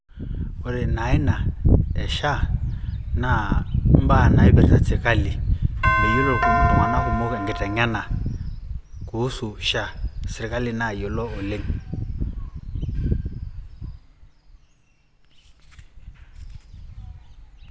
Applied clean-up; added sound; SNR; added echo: none; Doorbell; 1 dB; none.